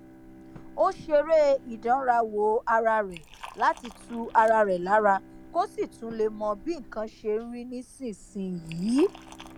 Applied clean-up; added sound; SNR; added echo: none; Liquid + Bowed string instrument; 20 dB; none.